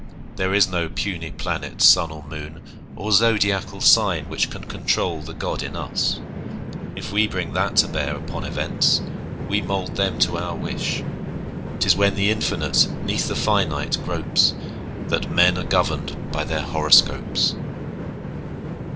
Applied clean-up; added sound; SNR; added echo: none; Train; 7 dB; none.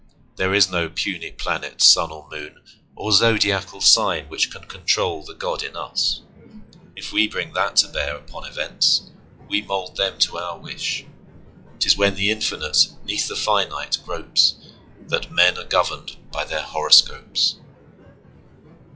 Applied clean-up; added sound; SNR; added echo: classical method log-MMSE.